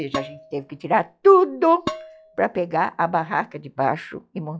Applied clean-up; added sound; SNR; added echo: classical method log-MMSE.